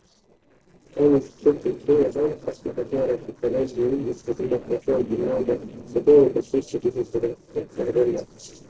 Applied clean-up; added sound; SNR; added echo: neural separator model SepFormer DNS4.